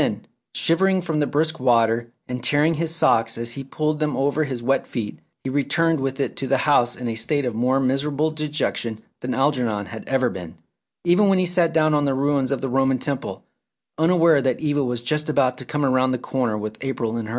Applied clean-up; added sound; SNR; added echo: none; none; none; none.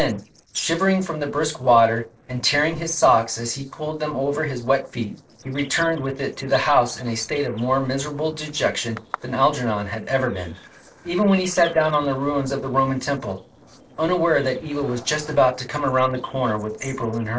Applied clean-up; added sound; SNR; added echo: neural separator model SepFormer DNS4.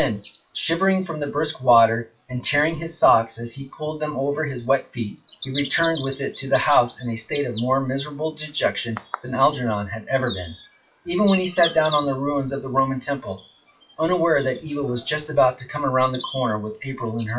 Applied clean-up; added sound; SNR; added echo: classical method WPE with log-MMSE.